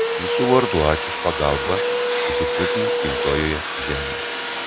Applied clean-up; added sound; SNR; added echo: none; Domestic sounds, home sounds; -2 dB; none.